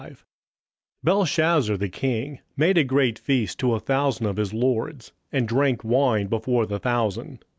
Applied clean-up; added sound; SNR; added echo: none; none; none; none.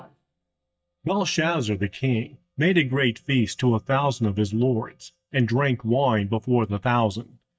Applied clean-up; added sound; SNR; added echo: neural mask model DeepFilterNet 3.